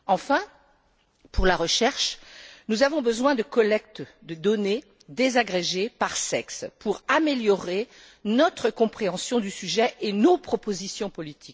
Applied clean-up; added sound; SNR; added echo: none; none; none; none.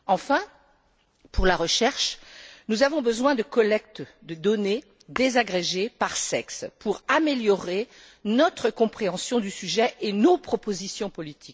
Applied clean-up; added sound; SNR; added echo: none; Tap / Hammer; 19 dB; none.